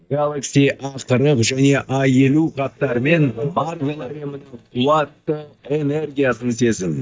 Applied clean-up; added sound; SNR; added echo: neural mask model DeepFilterNet 3.